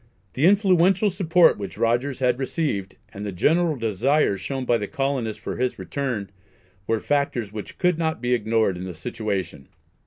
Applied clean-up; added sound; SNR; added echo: none; none; none; none.